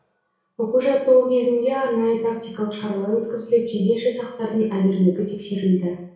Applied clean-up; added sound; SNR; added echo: none; none; none; reverberation time 0.6 s.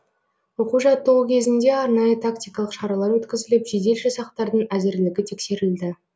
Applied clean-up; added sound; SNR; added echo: none; none; none; none.